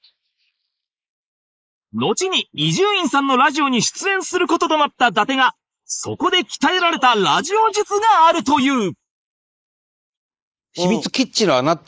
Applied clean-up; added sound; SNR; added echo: neural mask model Resemble Enhance denoiser.